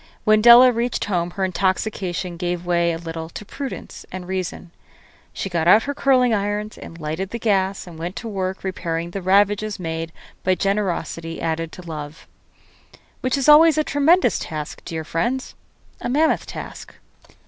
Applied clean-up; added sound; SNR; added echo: none; none; none; none.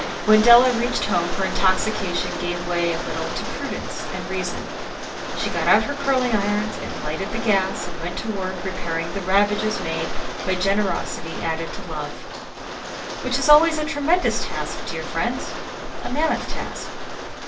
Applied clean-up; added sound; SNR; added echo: none; Rain; 8 dB; reverberation time 0.2 s.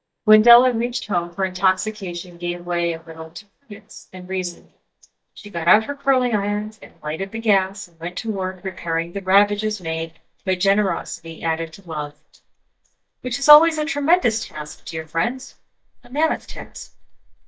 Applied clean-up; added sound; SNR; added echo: neural mask model DeepFilterNet 3.